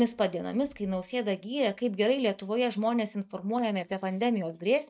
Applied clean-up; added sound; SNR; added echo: neural mask model DeepFilterNet 3.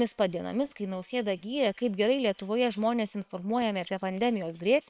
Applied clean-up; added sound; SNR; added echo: neural separator model SepFormer WHAM!.